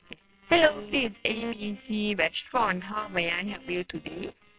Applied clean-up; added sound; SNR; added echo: neural separator model SepFormer WHAMR!.